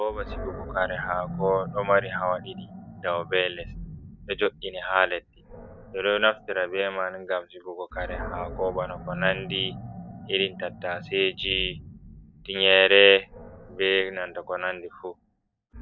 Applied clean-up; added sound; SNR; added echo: none; Animal; 13 dB; none.